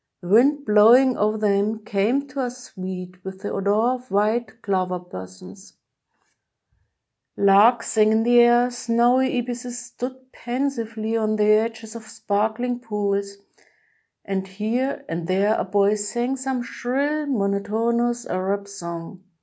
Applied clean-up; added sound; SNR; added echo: none; none; none; none.